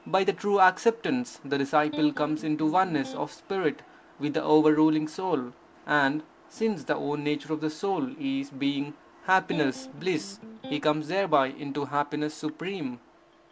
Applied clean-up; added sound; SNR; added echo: none; Electric guitar; 14 dB; none.